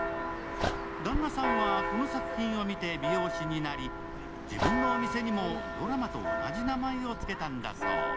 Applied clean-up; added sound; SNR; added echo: none; Dog + Church bell; 0 dB; none.